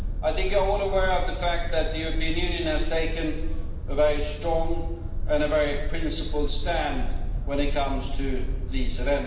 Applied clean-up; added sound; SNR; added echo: none; Boat, Water vehicle; -2 dB; reverberation time 1.0 s.